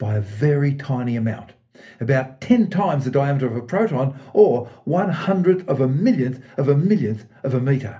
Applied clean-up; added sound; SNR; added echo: none; none; none; reverberation time 0.3 s.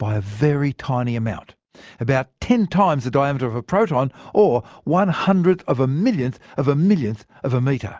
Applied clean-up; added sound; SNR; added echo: none; none; none; none.